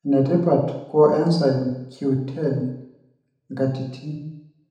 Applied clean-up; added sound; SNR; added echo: none; none; none; reverberation time 0.8 s.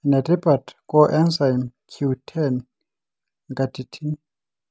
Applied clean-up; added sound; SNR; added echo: none; none; none; none.